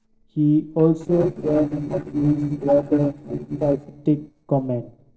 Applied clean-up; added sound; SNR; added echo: neural separator model SepFormer DNS4.